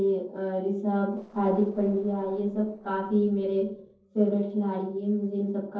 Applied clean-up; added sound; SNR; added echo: neural separator model SepFormer DNS4.